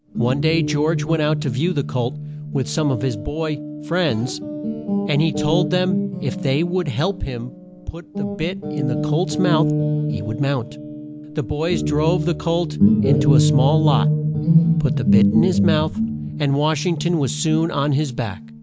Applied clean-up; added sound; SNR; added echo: none; Guitar; -1 dB; none.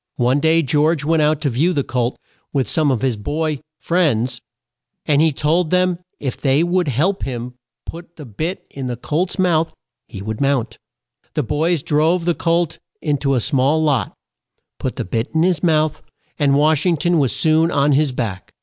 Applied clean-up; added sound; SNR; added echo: none; none; none; none.